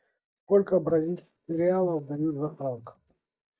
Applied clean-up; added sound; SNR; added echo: neural mask model DeepFilterNet 3.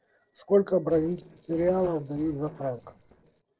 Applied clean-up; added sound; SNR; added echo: neural separator model SepFormer DNS4.